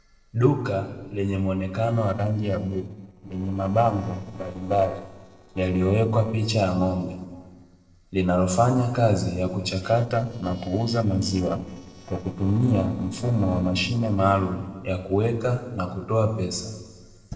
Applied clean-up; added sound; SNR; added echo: neural separator model SepFormer DNS4.